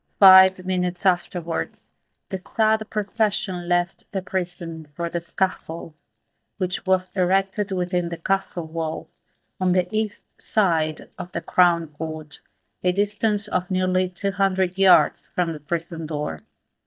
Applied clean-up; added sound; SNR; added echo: neural mask model DeepFilterNet 3.